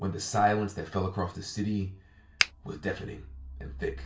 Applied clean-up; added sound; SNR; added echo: none; Finger snapping; -3 dB; reverberation time 0.3 s.